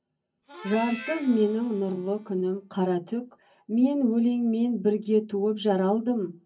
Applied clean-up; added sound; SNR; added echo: none; Harmonica; 17 dB; reverberation time 0.3 s.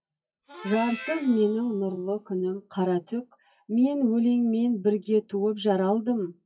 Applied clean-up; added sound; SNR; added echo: classical method WPE with log-MMSE.